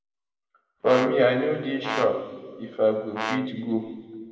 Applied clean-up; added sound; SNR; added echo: none; Brass instrument; 8 dB; reverberation time 1.7 s.